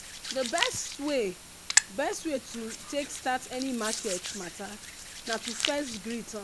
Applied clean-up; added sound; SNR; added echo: none; Hands; 1 dB; none.